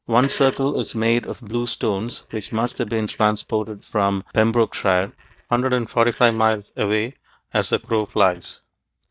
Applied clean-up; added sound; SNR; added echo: neural mask model DeepFilterNet 3.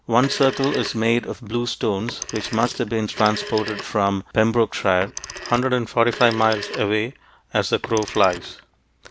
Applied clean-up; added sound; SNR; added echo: none; Telephone; 14 dB; none.